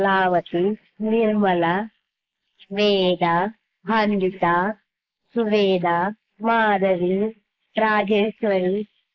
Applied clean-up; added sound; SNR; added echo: neural mask model Resemble Enhance denoiser.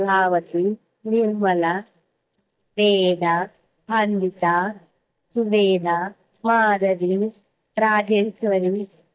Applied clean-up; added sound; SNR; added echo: neural mask model DeepFilterNet 3.